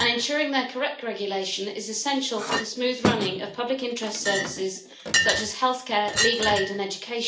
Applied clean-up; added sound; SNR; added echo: none; Chink, clink; 4 dB; reverberation time 0.4 s.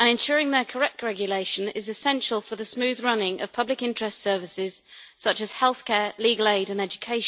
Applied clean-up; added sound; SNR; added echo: none; none; none; none.